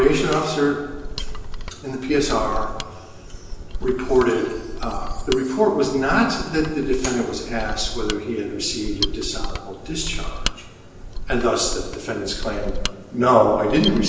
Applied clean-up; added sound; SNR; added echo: none; Mechanisms; 6 dB; reverberation time 1.0 s.